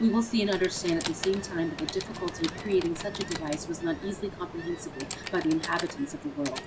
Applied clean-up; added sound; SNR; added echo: none; Typing + Ocean; 9 dB; none.